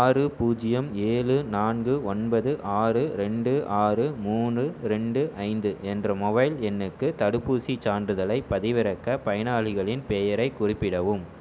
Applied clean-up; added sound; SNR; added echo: none; none; none; none.